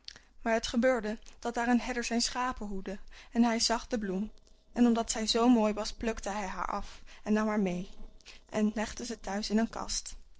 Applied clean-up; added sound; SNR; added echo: neural separator model SepFormer DNS4.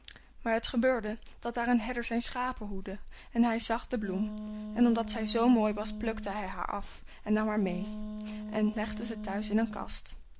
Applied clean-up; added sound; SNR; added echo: none; Wind instrument, woodwind instrument; 10 dB; none.